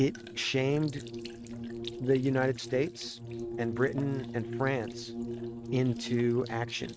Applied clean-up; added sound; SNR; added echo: neural mask model RNNoise.